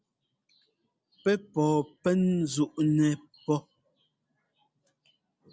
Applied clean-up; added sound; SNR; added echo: none; none; none; none.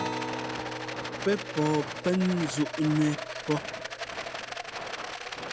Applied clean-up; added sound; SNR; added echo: none; Acoustic guitar + Rattle; 5 dB; none.